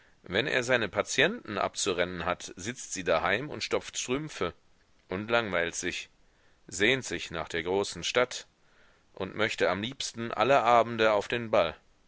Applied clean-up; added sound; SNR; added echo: none; none; none; none.